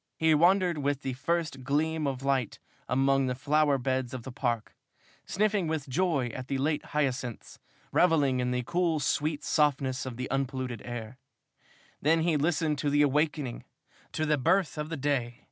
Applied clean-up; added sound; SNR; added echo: none; none; none; none.